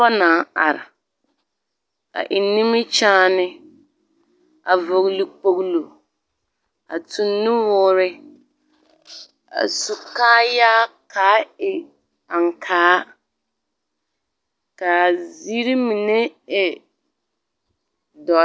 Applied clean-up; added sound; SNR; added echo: none; none; none; none.